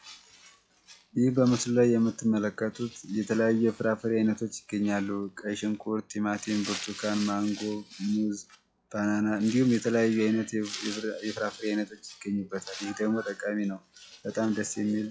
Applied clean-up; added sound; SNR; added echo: classical method log-MMSE.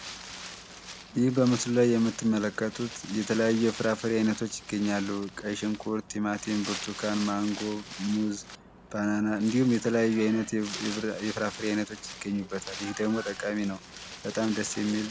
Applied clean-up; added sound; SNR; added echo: none; Wind; 14 dB; none.